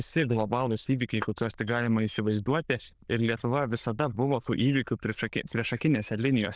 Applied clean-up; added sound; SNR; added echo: neural diffusion model UNIVERSE++.